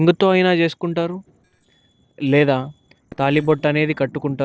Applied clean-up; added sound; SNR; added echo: neural separator model SepFormer DNS4.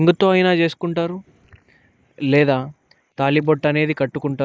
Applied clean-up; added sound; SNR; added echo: neural mask model Resemble Enhance denoiser.